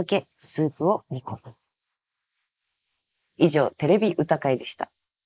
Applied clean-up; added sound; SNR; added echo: neural mask model Resemble Enhance denoiser.